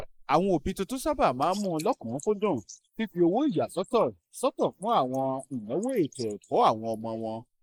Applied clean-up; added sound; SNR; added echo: neural mask model Resemble Enhance denoiser.